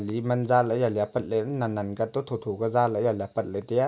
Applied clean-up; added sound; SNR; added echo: none; none; none; none.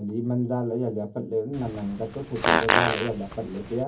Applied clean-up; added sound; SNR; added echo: none; Fart; -2 dB; reverberation time 0.3 s.